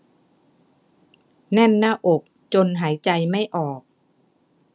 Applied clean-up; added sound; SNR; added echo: none; none; none; none.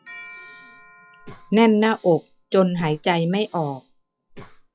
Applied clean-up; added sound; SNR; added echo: classical method log-MMSE.